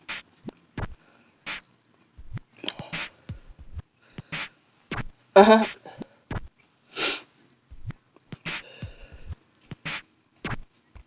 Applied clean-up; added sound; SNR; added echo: none; Scratching (performance technique); 10 dB; none.